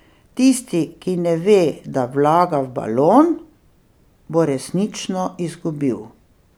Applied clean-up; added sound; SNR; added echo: none; none; none; none.